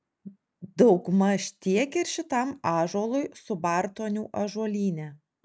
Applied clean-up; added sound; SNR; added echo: none; none; none; none.